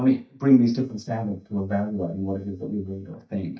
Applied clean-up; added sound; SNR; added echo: neural mask model DeepFilterNet 3.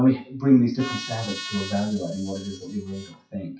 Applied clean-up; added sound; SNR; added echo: classical method WPE with log-MMSE.